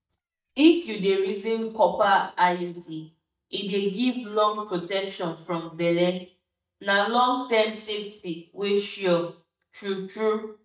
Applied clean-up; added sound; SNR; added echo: neural mask model DeepFilterNet 3.